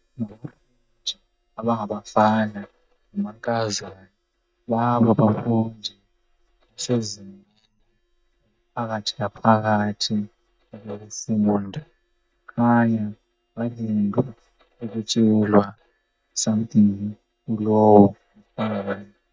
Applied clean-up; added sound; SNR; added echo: neural mask model DeepFilterNet 3.